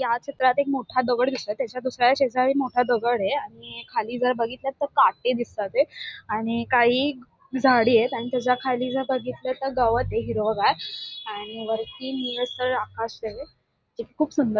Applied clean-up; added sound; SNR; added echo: none; none; none; none.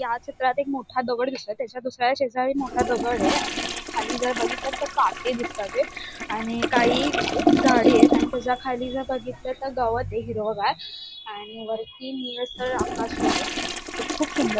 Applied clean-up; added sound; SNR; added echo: none; Toilet flush; 0 dB; none.